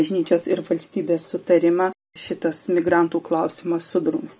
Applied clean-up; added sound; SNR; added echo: none; none; none; none.